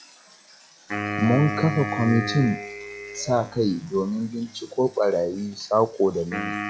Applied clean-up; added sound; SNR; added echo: classical method log-MMSE.